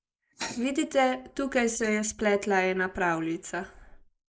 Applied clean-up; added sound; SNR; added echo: neural mask model Resemble Enhance denoiser.